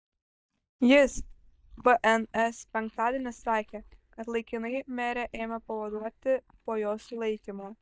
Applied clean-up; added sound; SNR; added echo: neural mask model DeepFilterNet 3.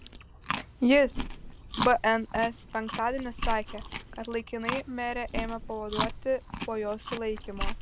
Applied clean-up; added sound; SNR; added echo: none; Chewing, mastication; 5 dB; none.